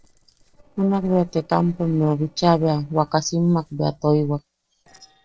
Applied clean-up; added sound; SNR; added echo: neural separator model SepFormer DNS4.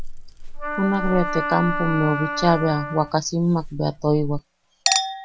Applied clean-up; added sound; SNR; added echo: none; Wind instrument, woodwind instrument + Chink, clink; 4 dB; none.